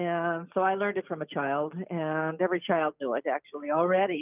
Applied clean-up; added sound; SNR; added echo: none; none; none; none.